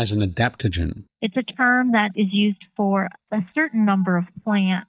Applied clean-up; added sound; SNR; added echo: neural mask model DeepFilterNet 3.